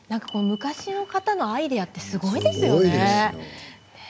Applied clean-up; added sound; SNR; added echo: none; none; none; none.